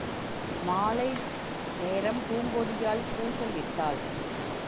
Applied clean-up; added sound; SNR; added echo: none; Stream; 1 dB; none.